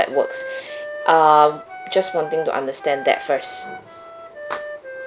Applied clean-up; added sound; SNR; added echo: none; Wind instrument, woodwind instrument; 13 dB; none.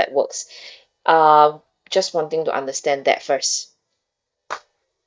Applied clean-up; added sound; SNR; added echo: neural mask model DeepFilterNet 3.